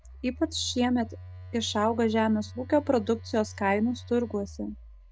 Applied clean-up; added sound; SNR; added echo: none; Telephone; 15 dB; none.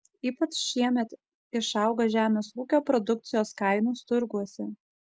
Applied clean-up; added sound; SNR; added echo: none; none; none; none.